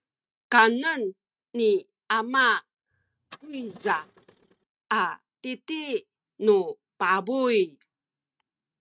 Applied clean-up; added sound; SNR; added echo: neural mask model RNNoise.